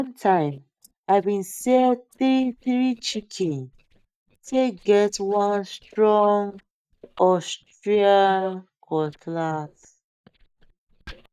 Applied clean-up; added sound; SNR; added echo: neural mask model DeepFilterNet 3.